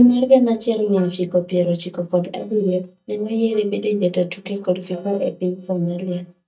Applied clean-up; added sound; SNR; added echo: neural mask model DeepFilterNet 3.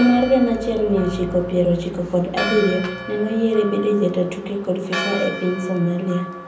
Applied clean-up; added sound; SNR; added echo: none; Church bell; 11 dB; reverberation time 0.6 s.